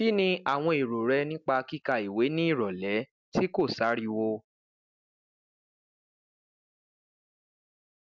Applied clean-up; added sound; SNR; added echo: none; none; none; none.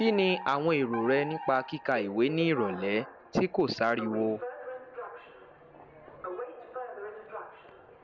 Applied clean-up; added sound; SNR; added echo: none; Alarm; 11 dB; none.